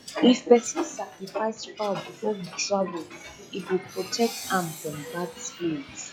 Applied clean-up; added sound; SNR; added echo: classical method log-MMSE.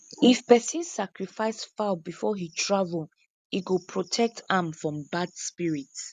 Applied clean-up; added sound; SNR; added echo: none; none; none; none.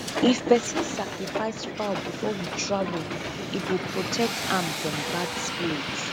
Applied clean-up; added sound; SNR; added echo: none; Hiss; 3 dB; none.